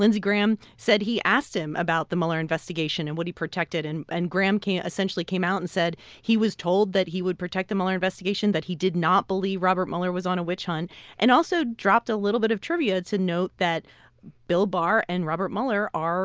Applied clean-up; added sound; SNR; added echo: none; none; none; none.